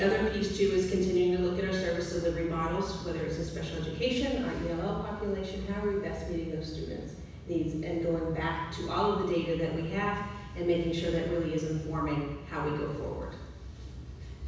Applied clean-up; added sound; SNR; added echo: none; none; none; reverberation time 1.1 s.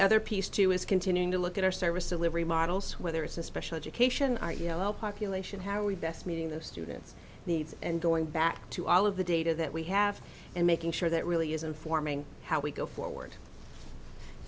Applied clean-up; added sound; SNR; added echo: none; none; none; none.